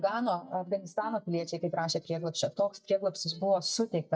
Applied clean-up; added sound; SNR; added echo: neural mask model DeepFilterNet 3.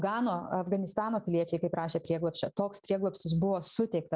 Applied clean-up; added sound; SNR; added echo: none; none; none; none.